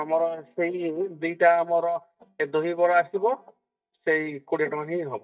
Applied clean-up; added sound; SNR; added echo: neural mask model DeepFilterNet 3.